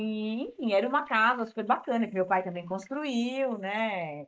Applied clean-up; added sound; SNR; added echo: neural mask model Resemble Enhance denoiser.